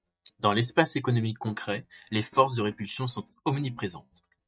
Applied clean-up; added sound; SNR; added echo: neural mask model DeepFilterNet 3.